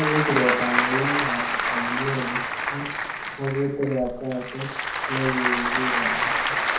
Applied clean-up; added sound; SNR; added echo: none; Applause / Crowd; -2 dB; reverberation time 0.6 s.